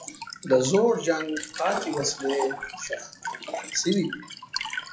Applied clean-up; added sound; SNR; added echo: classical method WPE with log-MMSE.